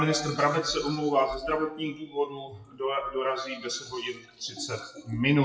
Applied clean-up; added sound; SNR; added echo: classical method WPE with log-MMSE.